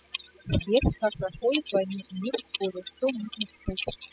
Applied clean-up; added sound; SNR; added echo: classical method spectral subtraction.